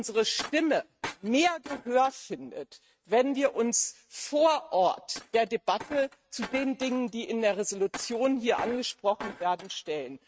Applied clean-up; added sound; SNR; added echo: neural mask model RNNoise.